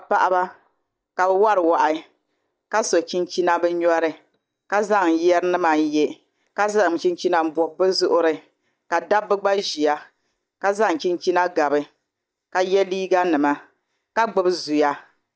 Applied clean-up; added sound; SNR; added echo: neural mask model DeepFilterNet 3.